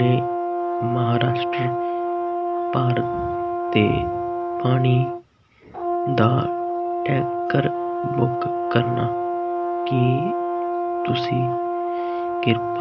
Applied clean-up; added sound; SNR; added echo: none; Brass instrument; 0 dB; none.